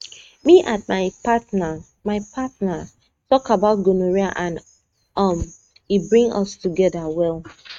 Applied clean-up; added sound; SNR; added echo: neural mask model RNNoise.